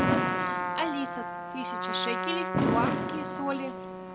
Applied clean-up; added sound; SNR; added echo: none; Trumpet + Fireworks; -5 dB; none.